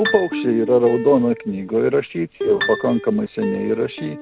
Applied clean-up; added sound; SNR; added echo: none; Plucked string instrument + Piano; 9 dB; none.